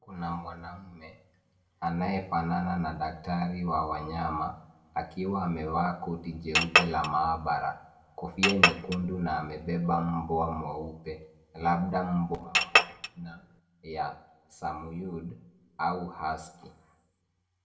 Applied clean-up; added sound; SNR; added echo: none; Chink, clink; -5 dB; reverberation time 0.5 s.